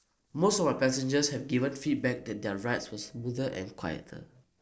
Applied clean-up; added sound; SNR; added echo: neural separator model SepFormer DNS4.